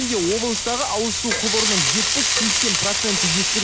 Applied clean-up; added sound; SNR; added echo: none; Frying (food); -4 dB; none.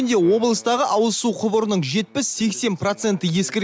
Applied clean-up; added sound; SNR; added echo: none; none; none; none.